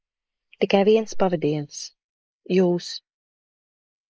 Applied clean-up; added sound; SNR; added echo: neural mask model Resemble Enhance denoiser.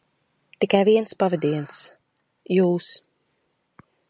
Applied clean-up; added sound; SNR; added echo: none; none; none; none.